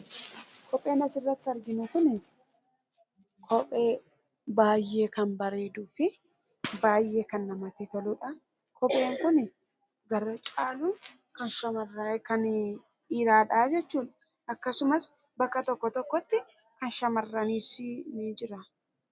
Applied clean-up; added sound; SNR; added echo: none; none; none; none.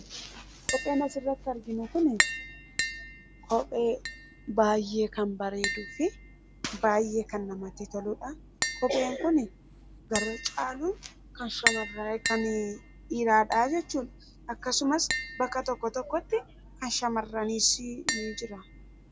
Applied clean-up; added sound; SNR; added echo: none; Tap; 7 dB; none.